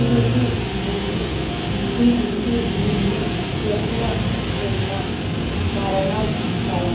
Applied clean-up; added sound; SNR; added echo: none; Guitar; -3 dB; reverberation time 0.6 s.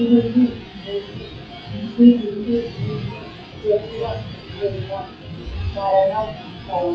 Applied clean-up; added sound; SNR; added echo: classical method WPE with log-MMSE.